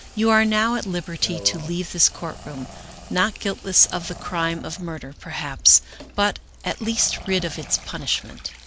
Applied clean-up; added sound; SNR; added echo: none; Bathtub (filling or washing) / Water tap, faucet + Growling; 18 dB; none.